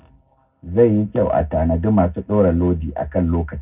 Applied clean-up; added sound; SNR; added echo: none; none; none; reverberation time 0.4 s.